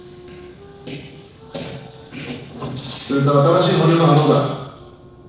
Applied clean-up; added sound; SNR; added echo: neural separator model SepFormer DNS4.